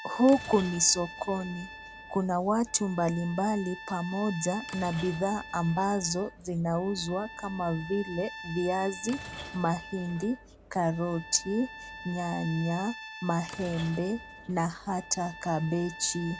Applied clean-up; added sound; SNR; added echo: none; Trumpet + Sliding door / Train; 14 dB; none.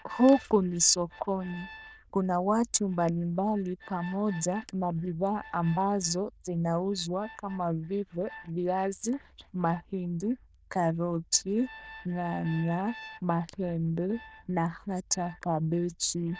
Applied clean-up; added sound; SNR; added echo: neural diffusion model UNIVERSE++.